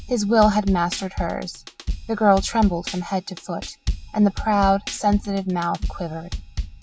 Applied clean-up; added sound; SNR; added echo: none; Drum kit; 8 dB; none.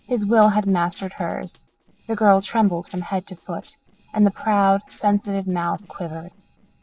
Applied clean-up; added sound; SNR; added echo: neural separator model SepFormer DNS4.